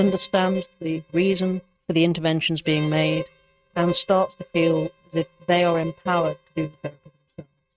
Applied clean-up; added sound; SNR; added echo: neural mask model RNNoise.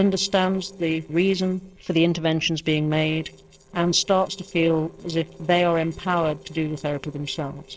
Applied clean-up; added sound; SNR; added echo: neural separator model SepFormer DNS4.